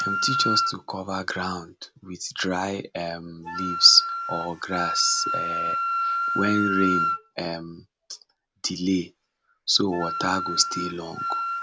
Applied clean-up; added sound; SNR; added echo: none; Wind instrument, woodwind instrument; 3 dB; none.